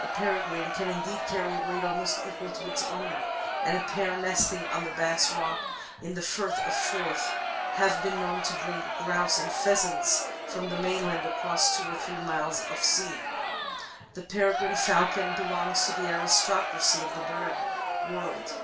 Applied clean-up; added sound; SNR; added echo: none; Crowd; 2 dB; reverberation time 0.2 s.